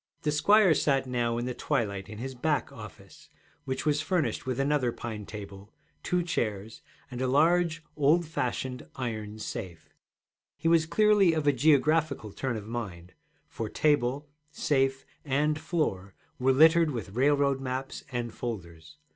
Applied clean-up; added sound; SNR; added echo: none; none; none; none.